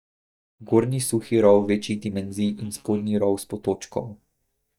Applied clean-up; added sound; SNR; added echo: neural mask model DeepFilterNet 3.